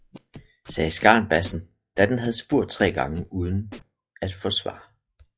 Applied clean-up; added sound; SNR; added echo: classical method log-MMSE.